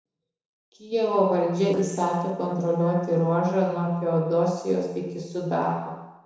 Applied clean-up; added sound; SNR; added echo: neural separator model SepFormer DNS4.